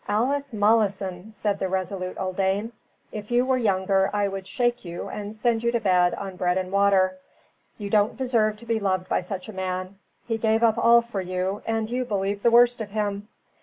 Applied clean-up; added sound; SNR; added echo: none; none; none; none.